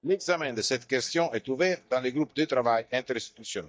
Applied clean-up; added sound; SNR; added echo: neural mask model DeepFilterNet 3.